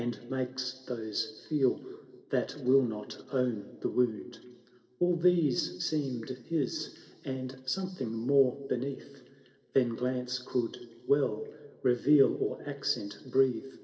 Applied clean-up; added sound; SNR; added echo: none; none; none; reverberation time 1.4 s.